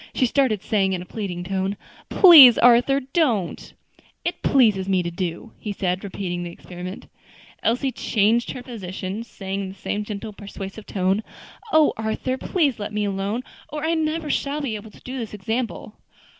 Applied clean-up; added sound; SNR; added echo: none; none; none; none.